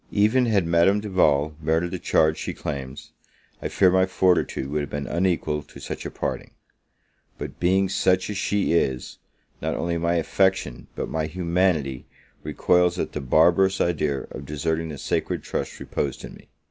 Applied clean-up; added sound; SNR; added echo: none; none; none; none.